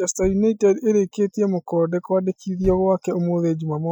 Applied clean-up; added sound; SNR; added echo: classical method Wiener filter.